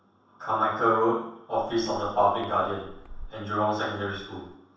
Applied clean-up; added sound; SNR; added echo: none; Walk, footsteps; 18 dB; reverberation time 0.7 s.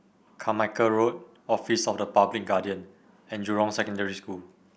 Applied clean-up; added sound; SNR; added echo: none; none; none; none.